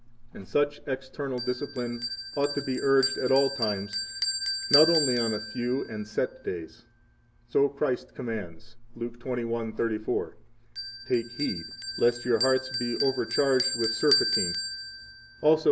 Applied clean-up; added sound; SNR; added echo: none; Bell; 5 dB; none.